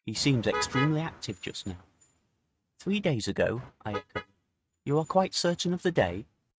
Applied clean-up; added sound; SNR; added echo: neural mask model RNNoise.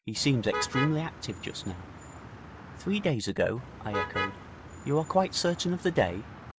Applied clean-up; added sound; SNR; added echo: none; Motor vehicle (road); 8 dB; none.